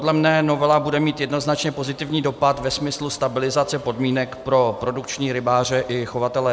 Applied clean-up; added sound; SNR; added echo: none; none; none; none.